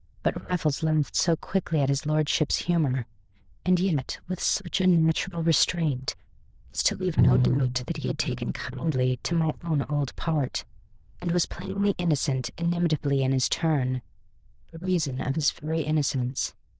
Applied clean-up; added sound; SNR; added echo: neural diffusion model UNIVERSE++.